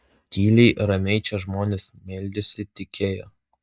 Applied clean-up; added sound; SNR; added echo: neural mask model DeepFilterNet 3.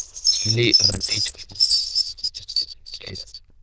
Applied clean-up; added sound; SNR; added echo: neural diffusion model UNIVERSE++.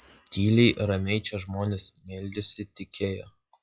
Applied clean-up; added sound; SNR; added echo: classical method log-MMSE.